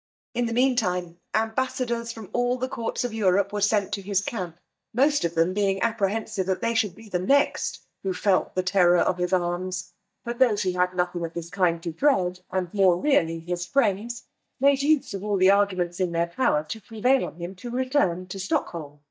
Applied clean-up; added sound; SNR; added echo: neural mask model DeepFilterNet 3.